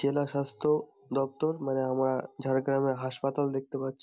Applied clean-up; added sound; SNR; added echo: none; none; none; none.